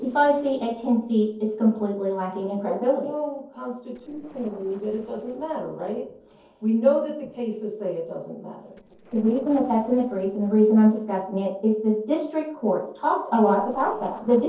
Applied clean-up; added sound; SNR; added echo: neural separator model SepFormer DNS4.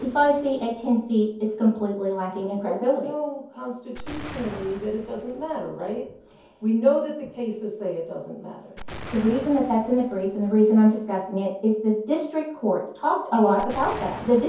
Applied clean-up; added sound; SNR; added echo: none; Explosion; 18 dB; reverberation time 0.6 s.